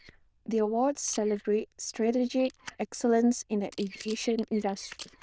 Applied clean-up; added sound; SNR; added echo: neural diffusion model UNIVERSE++.